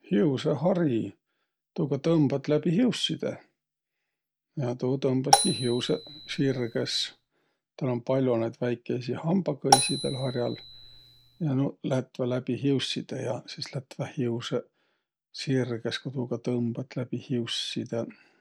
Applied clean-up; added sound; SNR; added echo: none; Marimba, xylophone; 1 dB; none.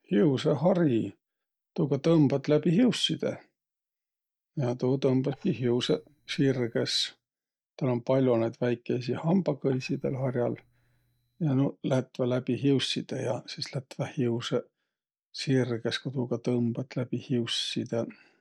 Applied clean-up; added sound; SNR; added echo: neural mask model DeepFilterNet 3.